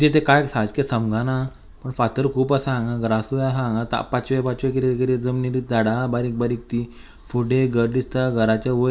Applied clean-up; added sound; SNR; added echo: none; none; none; none.